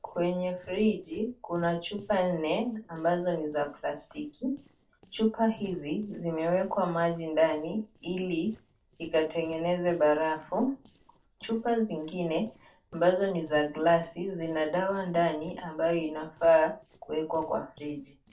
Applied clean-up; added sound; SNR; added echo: neural separator model SepFormer DNS4.